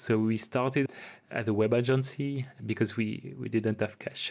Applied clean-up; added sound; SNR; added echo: none; none; none; none.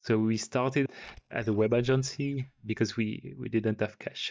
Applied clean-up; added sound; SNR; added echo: neural mask model DeepFilterNet 3.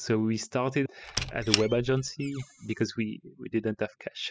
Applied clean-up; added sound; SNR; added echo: classical method spectral subtraction.